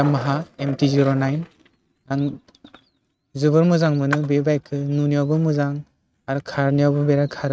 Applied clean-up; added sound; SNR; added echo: neural mask model RNNoise.